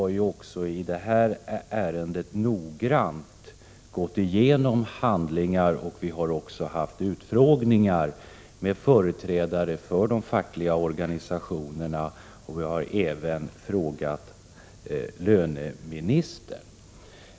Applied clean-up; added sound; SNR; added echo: none; none; none; none.